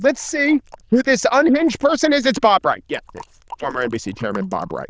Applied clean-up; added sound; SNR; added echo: neural diffusion model UNIVERSE++.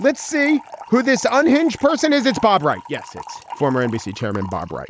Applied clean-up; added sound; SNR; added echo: none; Fill (with liquid) / Trickle, dribble; 18 dB; none.